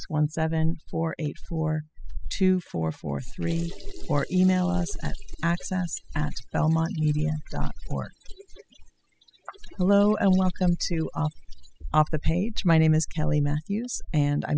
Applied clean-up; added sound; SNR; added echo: classical method spectral subtraction.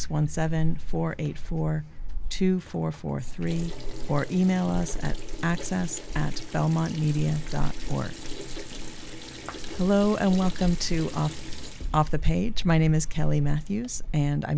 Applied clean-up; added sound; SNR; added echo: none; Sink (filling or washing) / Water tap, faucet; 2 dB; none.